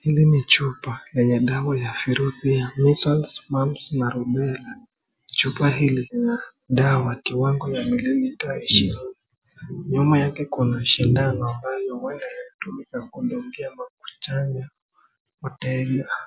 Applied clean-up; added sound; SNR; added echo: none; none; none; none.